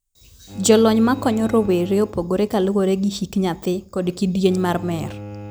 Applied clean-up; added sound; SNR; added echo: none; Bowed string instrument; 17 dB; none.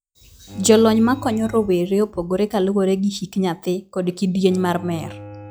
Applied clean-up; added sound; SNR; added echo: classical method log-MMSE.